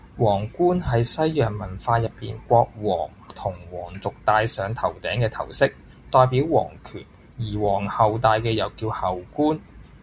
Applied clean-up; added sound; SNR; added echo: none; none; none; none.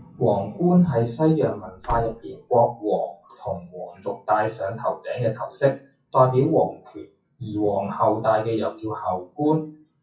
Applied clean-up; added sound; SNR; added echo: classical method WPE with log-MMSE.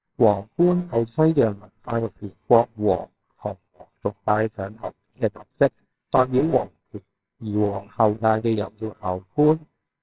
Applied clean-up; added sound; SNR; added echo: neural separator model SepFormer WHAMR!.